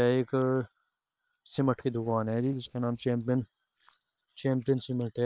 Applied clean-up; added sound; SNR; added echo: neural separator model SepFormer WHAM!.